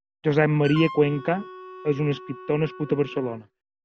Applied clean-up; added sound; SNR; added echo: none; Wind instrument, woodwind instrument; 16 dB; none.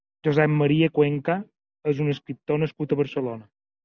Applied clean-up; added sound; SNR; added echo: none; none; none; none.